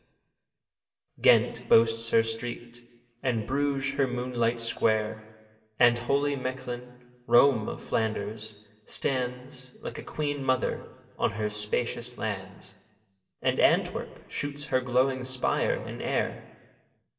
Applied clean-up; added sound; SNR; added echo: none; none; none; reverberation time 1.2 s.